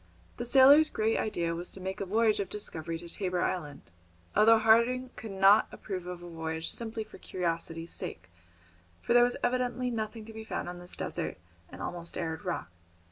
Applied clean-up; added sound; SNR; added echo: none; none; none; none.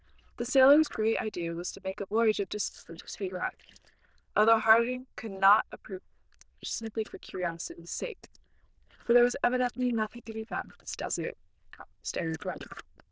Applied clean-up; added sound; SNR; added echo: neural diffusion model UNIVERSE++.